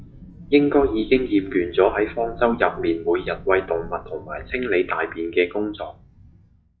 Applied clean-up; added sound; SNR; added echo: classical method log-MMSE.